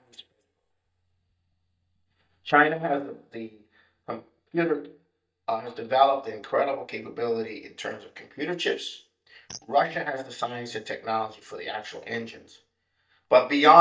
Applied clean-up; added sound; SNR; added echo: neural mask model DeepFilterNet 3.